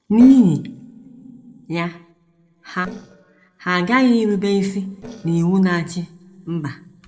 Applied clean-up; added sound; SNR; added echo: neural separator model SepFormer DNS4.